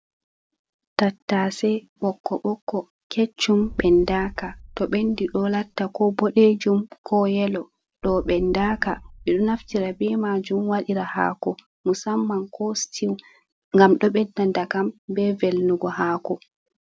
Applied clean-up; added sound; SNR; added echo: none; Boom; 17 dB; none.